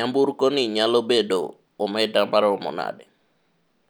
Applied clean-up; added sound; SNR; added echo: none; none; none; none.